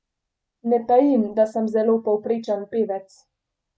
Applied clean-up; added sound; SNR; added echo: none; none; none; none.